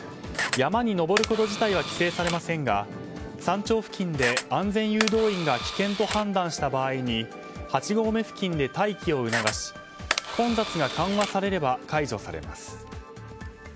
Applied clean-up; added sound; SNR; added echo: none; Camera; 6 dB; none.